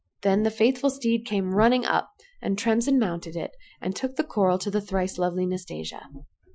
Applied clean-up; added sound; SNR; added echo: classical method Wiener filter.